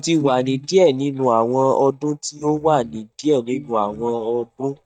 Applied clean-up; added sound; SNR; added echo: neural mask model DeepFilterNet 3.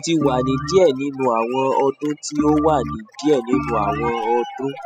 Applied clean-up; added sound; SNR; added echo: classical method spectral subtraction.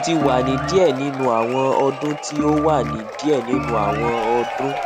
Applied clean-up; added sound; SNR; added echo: none; Organ + Applause / Crowd / Cheering; 5 dB; none.